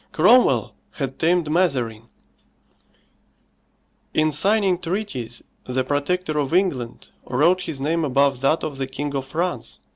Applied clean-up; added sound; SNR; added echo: none; none; none; none.